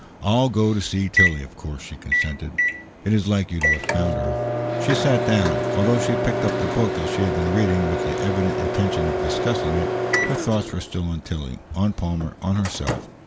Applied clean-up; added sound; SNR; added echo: none; Microwave oven; 1 dB; none.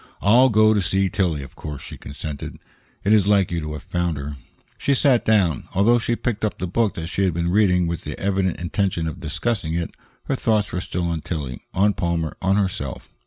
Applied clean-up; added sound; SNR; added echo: none; none; none; none.